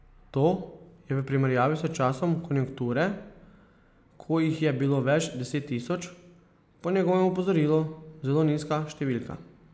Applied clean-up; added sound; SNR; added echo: none; none; none; none.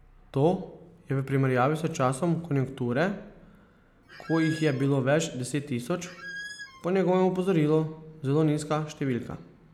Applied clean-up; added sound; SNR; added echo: none; Squeak; 14 dB; none.